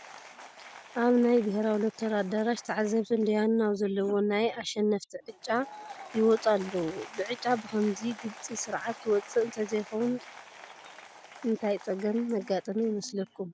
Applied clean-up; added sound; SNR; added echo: none; Applause / Crowd; 19 dB; none.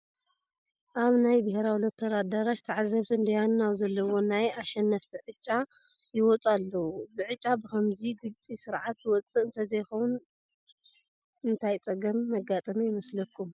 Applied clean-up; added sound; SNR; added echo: none; none; none; none.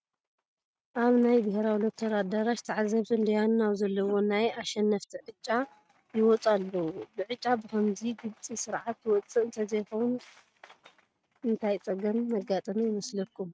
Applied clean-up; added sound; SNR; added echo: neural mask model RNNoise.